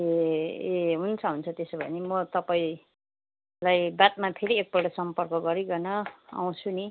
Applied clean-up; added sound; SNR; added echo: none; none; none; none.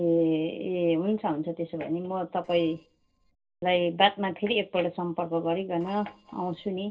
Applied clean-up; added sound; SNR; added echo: neural separator model SepFormer DNS4.